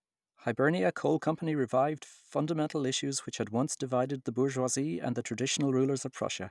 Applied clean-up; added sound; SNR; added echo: none; none; none; none.